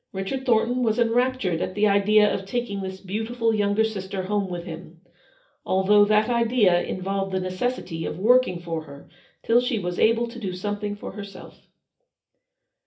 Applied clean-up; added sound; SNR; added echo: none; none; none; reverberation time 0.3 s.